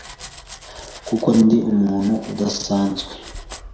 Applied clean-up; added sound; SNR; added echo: none; Domestic sounds, home sounds; 18 dB; reverberation time 0.6 s.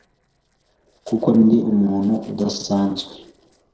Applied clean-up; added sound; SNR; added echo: neural separator model SepFormer DNS4.